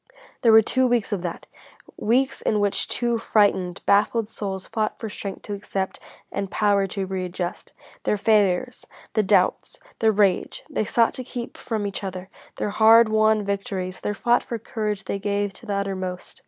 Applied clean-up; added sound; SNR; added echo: none; none; none; none.